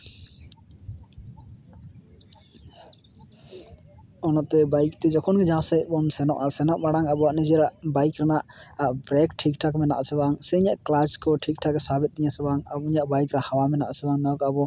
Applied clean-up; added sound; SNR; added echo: none; none; none; none.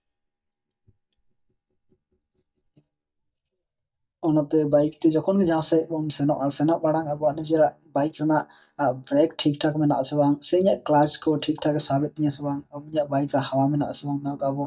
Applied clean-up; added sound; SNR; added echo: neural mask model DeepFilterNet 3.